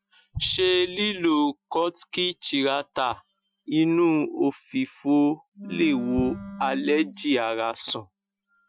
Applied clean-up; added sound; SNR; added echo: classical method Wiener filter.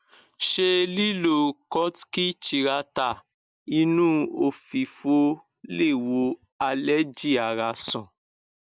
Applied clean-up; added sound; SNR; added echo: none; none; none; none.